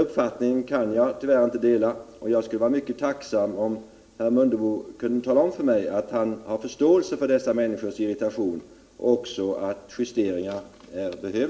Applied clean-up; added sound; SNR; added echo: none; none; none; reverberation time 0.5 s.